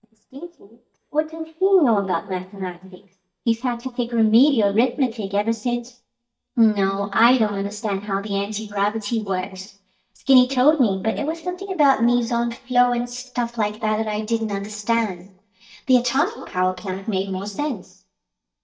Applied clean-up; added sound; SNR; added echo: neural mask model DeepFilterNet 3.